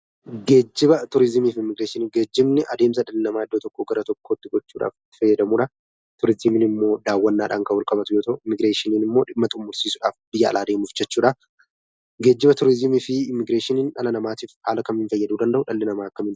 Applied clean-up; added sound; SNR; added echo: none; none; none; none.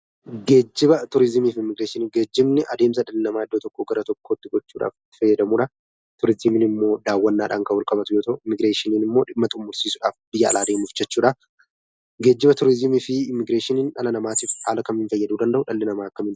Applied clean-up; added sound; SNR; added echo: none; Chirp, tweet; 11 dB; none.